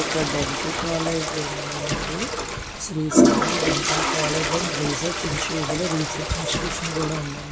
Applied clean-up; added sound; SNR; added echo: none; Toilet flush; -3 dB; none.